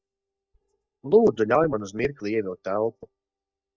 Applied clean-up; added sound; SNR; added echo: neural mask model DeepFilterNet 3.